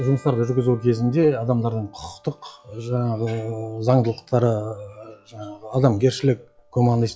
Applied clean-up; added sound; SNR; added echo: classical method log-MMSE.